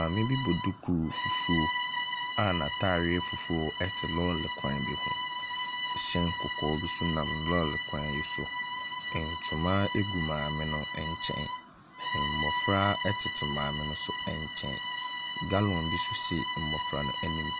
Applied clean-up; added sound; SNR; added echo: none; Bowed string instrument; 2 dB; none.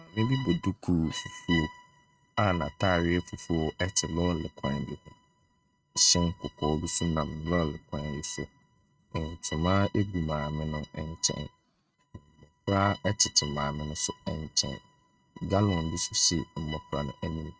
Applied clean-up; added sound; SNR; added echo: neural mask model RNNoise.